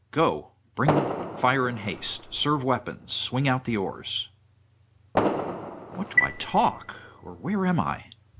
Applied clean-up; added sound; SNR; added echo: none; Fireworks + Chime; 3 dB; none.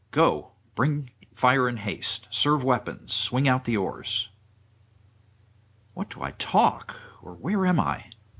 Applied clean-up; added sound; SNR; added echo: none; none; none; none.